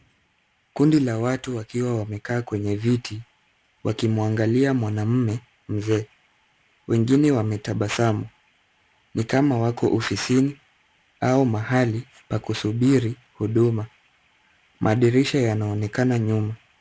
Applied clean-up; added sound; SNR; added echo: none; none; none; none.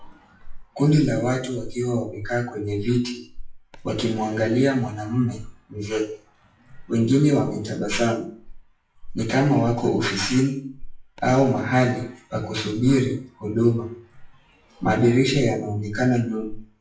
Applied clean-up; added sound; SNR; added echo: classical method WPE with log-MMSE.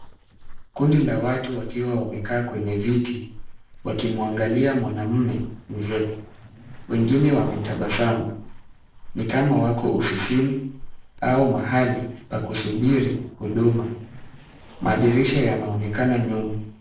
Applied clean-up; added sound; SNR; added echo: neural separator model SepFormer DNS4.